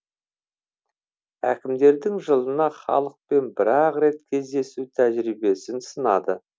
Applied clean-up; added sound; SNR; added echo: none; none; none; none.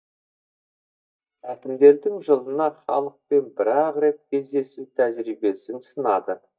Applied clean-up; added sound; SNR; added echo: neural mask model DeepFilterNet 3.